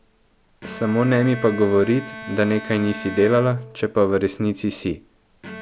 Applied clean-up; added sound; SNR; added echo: none; Bowed string instrument; 15 dB; none.